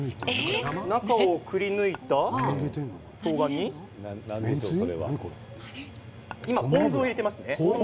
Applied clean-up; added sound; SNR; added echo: none; Dishes, pots, and pans / Chink, clink; 17 dB; none.